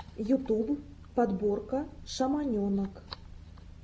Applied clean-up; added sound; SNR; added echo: none; none; none; none.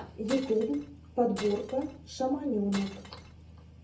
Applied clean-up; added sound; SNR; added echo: none; Glass; 15 dB; reverberation time 0.3 s.